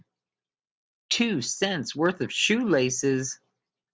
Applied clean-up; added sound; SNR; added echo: none; none; none; none.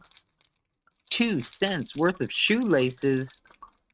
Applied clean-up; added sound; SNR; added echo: neural mask model RNNoise.